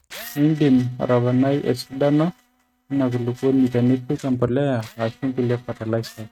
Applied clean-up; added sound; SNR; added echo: neural mask model RNNoise.